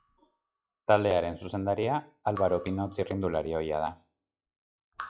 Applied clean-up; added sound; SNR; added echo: classical method log-MMSE.